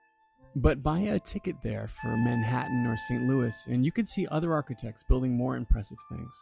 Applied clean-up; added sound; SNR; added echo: classical method log-MMSE.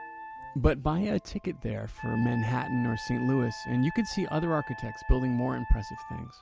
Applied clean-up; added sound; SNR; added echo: none; Wind instrument, woodwind instrument; 13 dB; none.